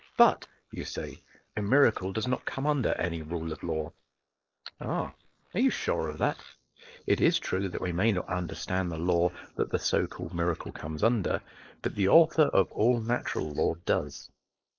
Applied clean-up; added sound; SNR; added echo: neural mask model Resemble Enhance denoiser.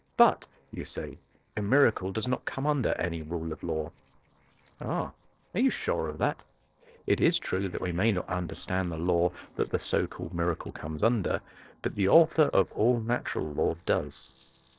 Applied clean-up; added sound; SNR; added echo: neural separator model SepFormer DNS4.